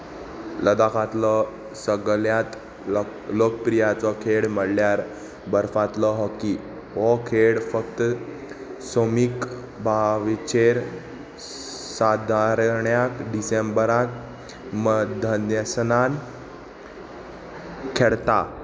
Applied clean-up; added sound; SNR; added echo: none; none; none; none.